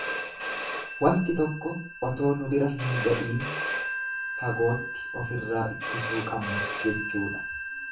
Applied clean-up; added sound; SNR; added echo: none; Telephone; 4 dB; reverberation time 0.3 s.